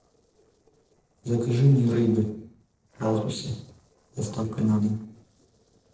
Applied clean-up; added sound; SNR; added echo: neural separator model SepFormer DNS4.